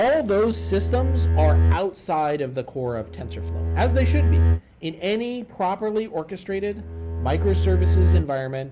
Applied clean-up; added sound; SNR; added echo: none; Bowed string instrument; -5 dB; none.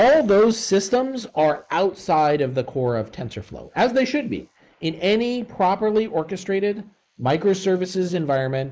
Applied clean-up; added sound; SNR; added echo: neural mask model Resemble Enhance denoiser.